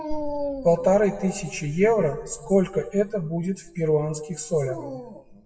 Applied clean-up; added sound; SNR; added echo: classical method WPE with log-MMSE.